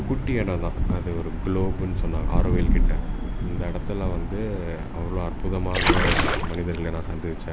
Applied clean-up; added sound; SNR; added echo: none; Splash, splatter + Thunder; -2 dB; none.